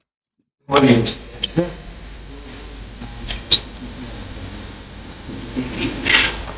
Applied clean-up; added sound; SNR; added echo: neural mask model DeepFilterNet 3.